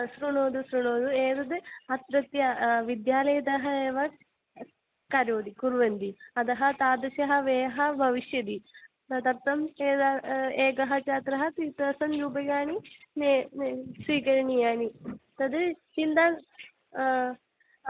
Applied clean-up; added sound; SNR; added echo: none; none; none; none.